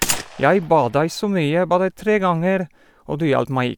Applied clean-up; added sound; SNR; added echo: none; Gunshot, gunfire; 11 dB; none.